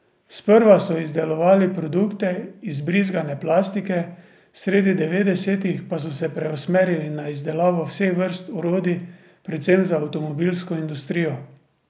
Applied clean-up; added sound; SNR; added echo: none; none; none; none.